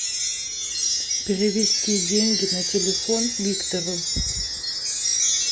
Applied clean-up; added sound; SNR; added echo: none; Wind chime; -3 dB; none.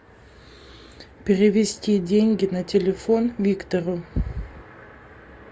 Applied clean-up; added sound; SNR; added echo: none; none; none; none.